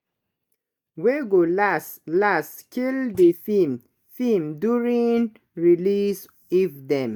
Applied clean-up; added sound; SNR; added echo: neural mask model DeepFilterNet 3.